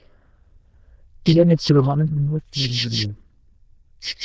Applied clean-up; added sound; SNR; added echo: neural diffusion model UNIVERSE++.